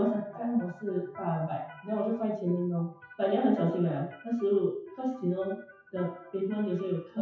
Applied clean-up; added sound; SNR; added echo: classical method WPE with log-MMSE.